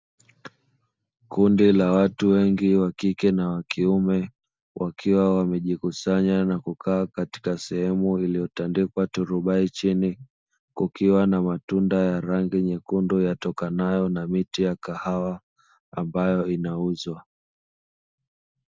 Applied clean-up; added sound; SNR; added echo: none; none; none; none.